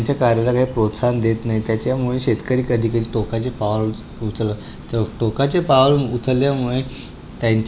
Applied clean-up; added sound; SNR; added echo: none; Insect; 19 dB; none.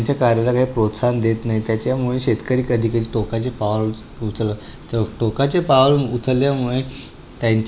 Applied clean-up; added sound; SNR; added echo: none; none; none; none.